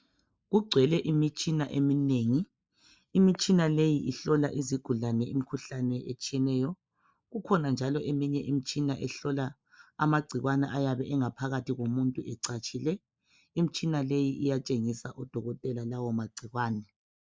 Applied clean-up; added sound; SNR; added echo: neural mask model Resemble Enhance denoiser.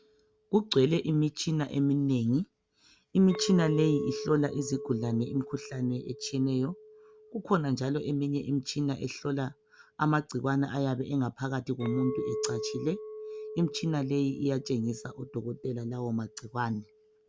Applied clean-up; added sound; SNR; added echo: none; Chink, clink; 12 dB; none.